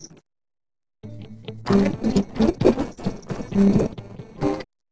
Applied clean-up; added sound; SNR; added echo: neural separator model SepFormer DNS4.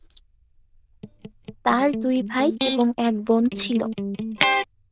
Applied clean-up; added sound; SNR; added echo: neural diffusion model UNIVERSE++.